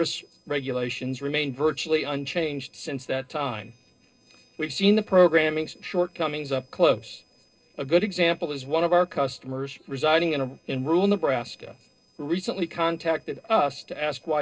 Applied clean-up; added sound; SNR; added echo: neural separator model SepFormer DNS4.